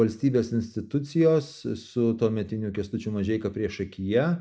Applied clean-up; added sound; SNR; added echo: none; none; none; none.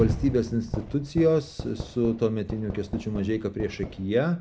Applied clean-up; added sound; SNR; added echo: none; Fireworks; 9 dB; none.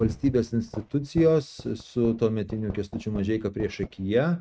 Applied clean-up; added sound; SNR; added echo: neural mask model RNNoise.